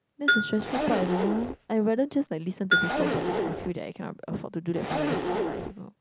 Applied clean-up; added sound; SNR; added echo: none; Zipper (clothing) + Bell; 0 dB; none.